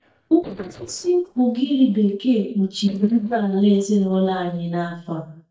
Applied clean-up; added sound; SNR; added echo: neural mask model DeepFilterNet 3.